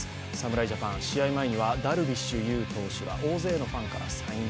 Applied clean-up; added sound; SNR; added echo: none; none; none; none.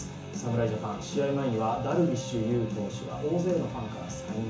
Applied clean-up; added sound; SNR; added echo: none; none; none; reverberation time 0.7 s.